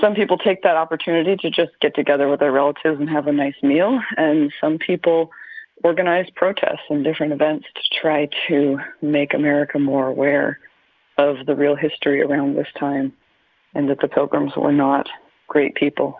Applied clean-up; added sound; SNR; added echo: none; none; none; none.